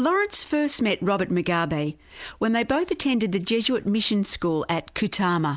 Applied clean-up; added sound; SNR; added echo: none; none; none; none.